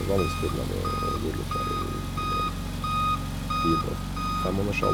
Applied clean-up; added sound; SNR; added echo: none; Engine; -3 dB; none.